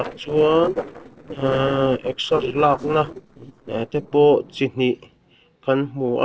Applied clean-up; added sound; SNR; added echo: neural separator model SepFormer DNS4.